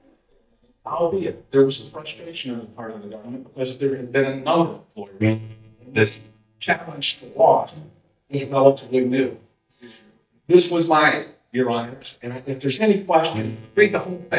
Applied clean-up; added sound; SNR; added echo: neural mask model DeepFilterNet 3.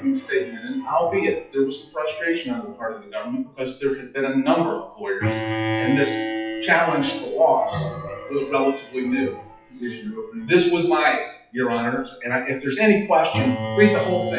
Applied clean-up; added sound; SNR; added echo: classical method WPE with log-MMSE.